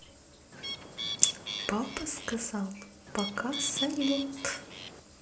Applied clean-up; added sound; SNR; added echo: none; Bird; 5 dB; none.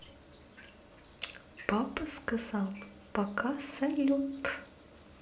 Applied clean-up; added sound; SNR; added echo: none; none; none; none.